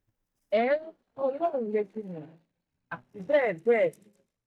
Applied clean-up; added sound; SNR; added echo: neural mask model DeepFilterNet 3.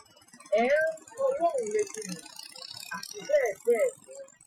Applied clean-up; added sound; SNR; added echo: classical method Wiener filter.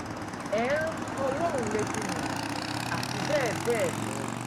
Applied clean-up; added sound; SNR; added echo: none; Motorcycle / Engine; 0 dB; none.